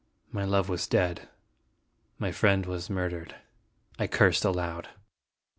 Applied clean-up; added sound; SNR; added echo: none; none; none; none.